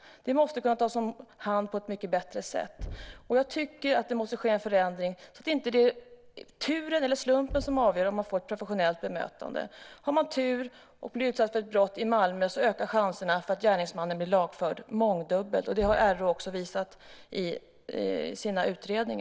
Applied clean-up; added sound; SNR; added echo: none; Knock; 19 dB; none.